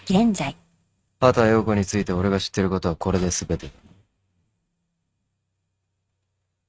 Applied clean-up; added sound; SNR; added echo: neural mask model RNNoise.